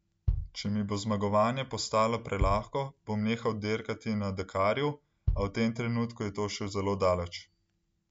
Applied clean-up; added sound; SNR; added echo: none; Bass drum; 7 dB; none.